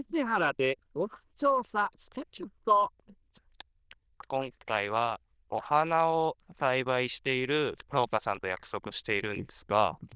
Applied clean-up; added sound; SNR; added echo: neural diffusion model UNIVERSE++.